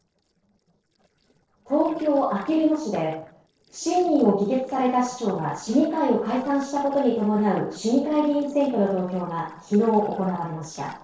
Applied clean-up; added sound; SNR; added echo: neural separator model SepFormer DNS4.